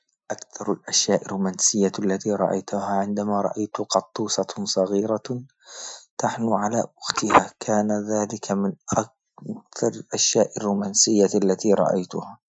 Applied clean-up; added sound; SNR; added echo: classical method Wiener filter.